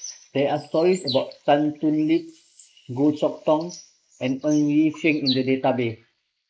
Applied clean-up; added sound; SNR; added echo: neural mask model Resemble Enhance denoiser.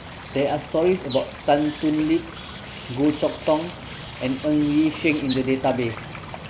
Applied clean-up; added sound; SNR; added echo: none; Water / Bird; 10 dB; none.